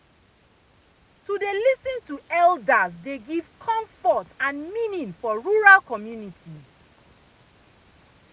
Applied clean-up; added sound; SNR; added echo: none; none; none; none.